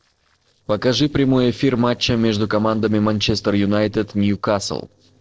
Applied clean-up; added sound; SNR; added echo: neural separator model SepFormer DNS4.